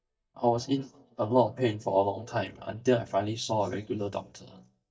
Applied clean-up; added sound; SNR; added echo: neural mask model DeepFilterNet 3.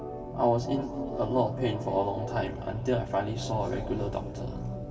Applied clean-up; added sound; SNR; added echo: none; Organ; 7 dB; reverberation time 3.0 s.